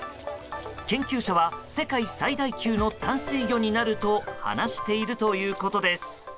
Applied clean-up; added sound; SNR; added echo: none; none; none; none.